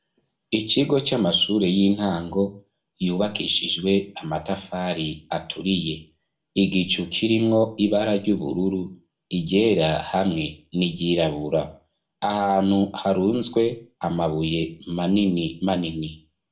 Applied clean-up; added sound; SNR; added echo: none; none; none; reverberation time 0.4 s.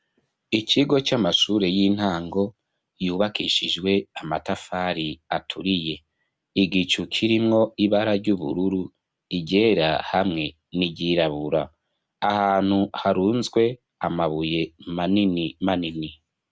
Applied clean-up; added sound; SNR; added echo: none; none; none; none.